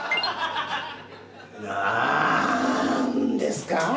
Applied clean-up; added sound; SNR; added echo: none; none; none; none.